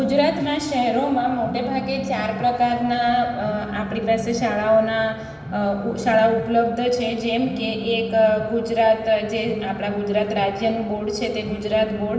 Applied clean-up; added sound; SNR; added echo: none; Telephone; 13 dB; reverberation time 1.0 s.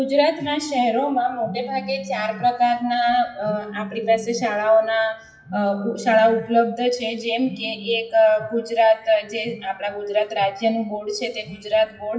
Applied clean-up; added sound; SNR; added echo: classical method WPE with log-MMSE.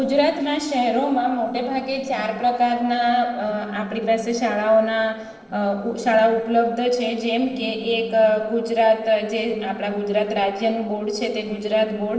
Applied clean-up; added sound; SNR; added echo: neural separator model SepFormer DNS4.